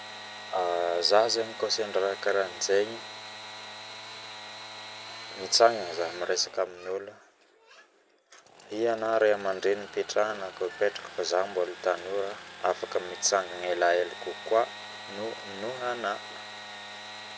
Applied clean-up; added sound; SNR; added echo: none; Sawing / Engine; 14 dB; none.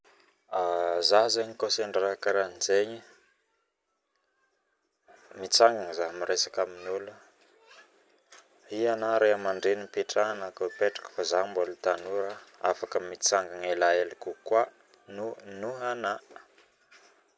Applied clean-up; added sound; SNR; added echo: none; none; none; none.